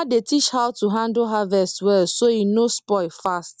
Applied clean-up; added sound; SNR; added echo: none; none; none; none.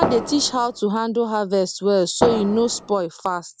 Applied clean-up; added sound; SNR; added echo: none; Fireworks; 4 dB; none.